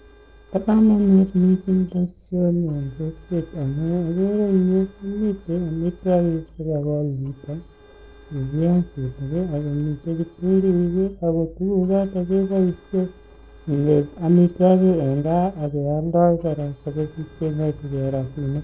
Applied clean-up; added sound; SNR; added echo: neural separator model SepFormer DNS4.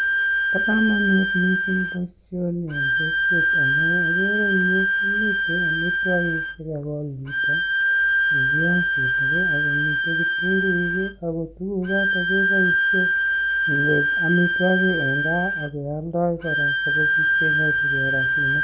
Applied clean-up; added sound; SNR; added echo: none; Bowed string instrument; -4 dB; none.